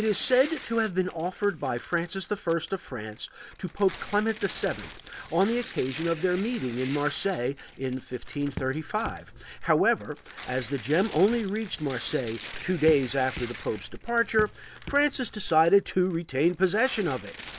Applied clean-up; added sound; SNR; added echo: none; Tearing + Raindrop / Drip; 15 dB; none.